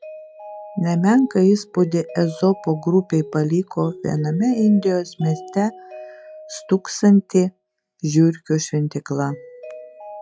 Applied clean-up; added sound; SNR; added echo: classical method log-MMSE.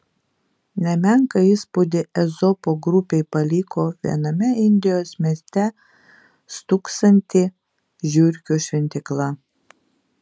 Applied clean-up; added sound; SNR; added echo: none; none; none; none.